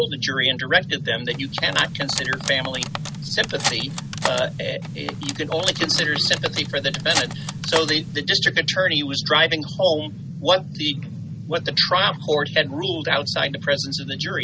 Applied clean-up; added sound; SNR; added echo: none; Cutlery, silverware; 8 dB; none.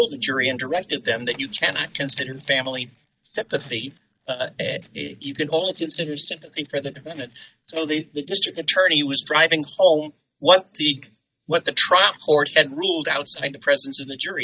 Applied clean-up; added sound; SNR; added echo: neural mask model DeepFilterNet 3.